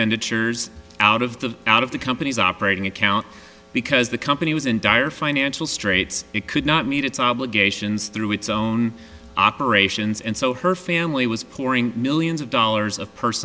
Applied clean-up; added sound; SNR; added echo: none; none; none; none.